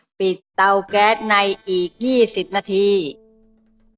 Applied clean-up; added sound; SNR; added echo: neural separator model SepFormer DNS4.